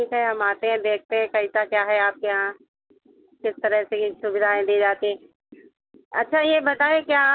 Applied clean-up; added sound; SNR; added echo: none; none; none; none.